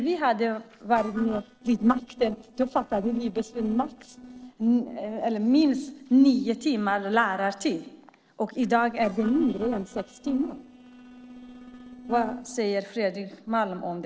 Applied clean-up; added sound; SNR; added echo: neural separator model SepFormer DNS4.